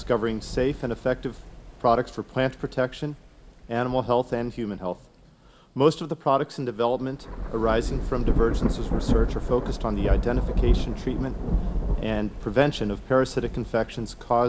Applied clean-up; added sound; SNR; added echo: none; Thunder / Rain; 3 dB; reverberation time 0.7 s.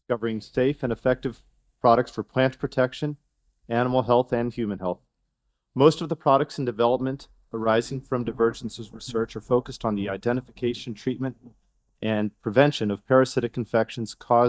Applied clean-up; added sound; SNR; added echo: neural mask model DeepFilterNet 3.